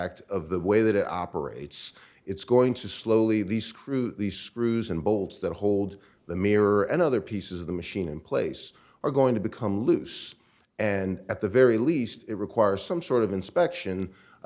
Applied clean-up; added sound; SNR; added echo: none; none; none; none.